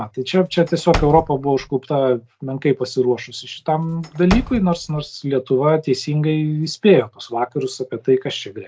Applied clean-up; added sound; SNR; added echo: none; Slam / Wood; 11 dB; none.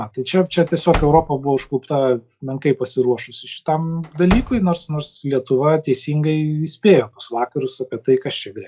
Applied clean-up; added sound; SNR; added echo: classical method log-MMSE.